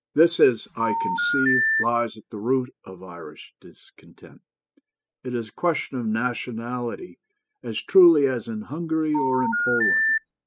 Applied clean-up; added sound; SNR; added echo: classical method spectral subtraction.